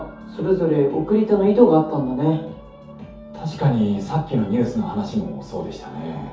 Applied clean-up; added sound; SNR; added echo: none; none; none; reverberation time 0.5 s.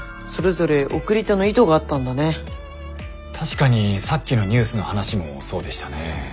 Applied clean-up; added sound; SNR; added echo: none; none; none; none.